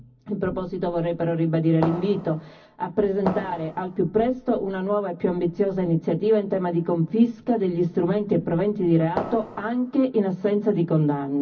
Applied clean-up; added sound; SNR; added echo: none; Fireworks; 9 dB; reverberation time 0.4 s.